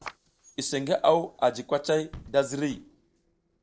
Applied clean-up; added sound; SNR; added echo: neural separator model SepFormer DNS4.